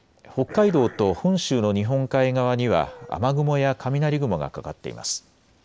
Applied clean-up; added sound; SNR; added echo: none; Dog + Dog; 19 dB; none.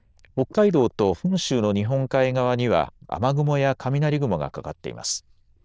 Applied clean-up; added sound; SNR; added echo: neural diffusion model UNIVERSE++.